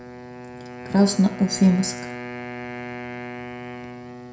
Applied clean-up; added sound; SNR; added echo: none; Wind instrument, woodwind instrument; 10 dB; reverberation time 0.5 s.